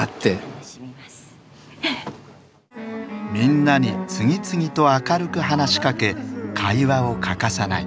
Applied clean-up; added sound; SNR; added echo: none; none; none; none.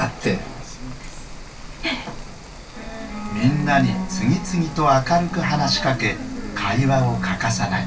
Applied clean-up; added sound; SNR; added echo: none; Rain; 13 dB; reverberation time 0.2 s.